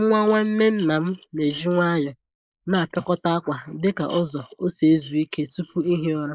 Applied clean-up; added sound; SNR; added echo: neural mask model Resemble Enhance denoiser.